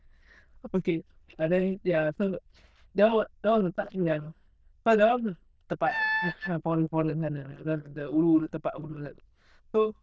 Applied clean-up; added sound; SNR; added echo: neural diffusion model UNIVERSE++.